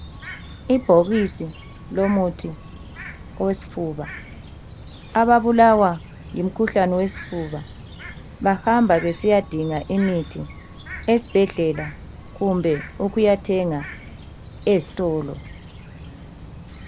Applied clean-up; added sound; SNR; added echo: none; Bird; 15 dB; none.